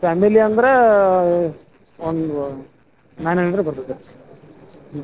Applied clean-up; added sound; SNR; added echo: neural separator model SepFormer DNS4.